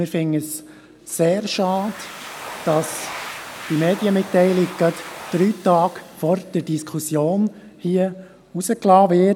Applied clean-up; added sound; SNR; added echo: none; Domestic sounds, home sounds; 17 dB; none.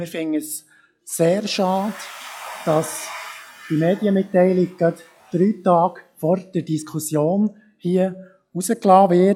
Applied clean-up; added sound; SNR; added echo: classical method log-MMSE.